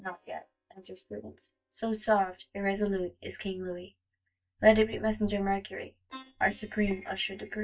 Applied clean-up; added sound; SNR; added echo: neural mask model DeepFilterNet 3.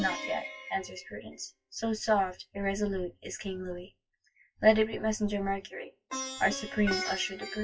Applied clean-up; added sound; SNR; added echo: classical method WPE with log-MMSE.